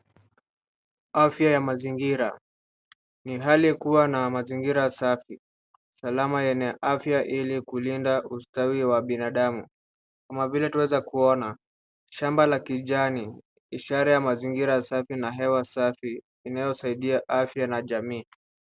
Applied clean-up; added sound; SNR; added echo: none; none; none; none.